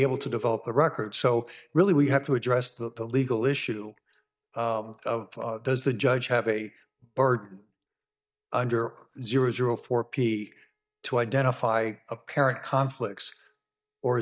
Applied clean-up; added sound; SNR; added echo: neural mask model DeepFilterNet 3.